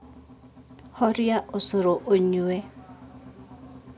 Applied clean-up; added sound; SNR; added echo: none; none; none; none.